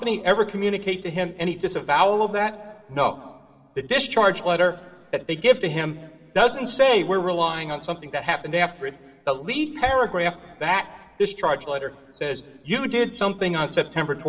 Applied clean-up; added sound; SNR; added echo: none; none; none; reverberation time 2.3 s.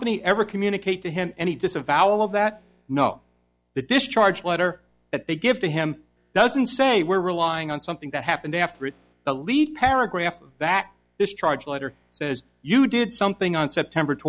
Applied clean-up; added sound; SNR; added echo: none; none; none; none.